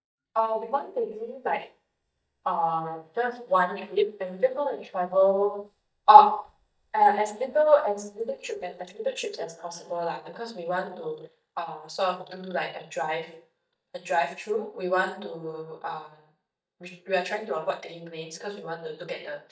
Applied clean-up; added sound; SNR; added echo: neural mask model DeepFilterNet 3.